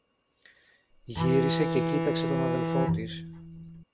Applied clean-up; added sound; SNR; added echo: none; Bowed string instrument; -3 dB; none.